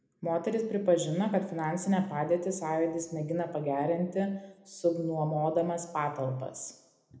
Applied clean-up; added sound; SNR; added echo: none; none; none; reverberation time 0.7 s.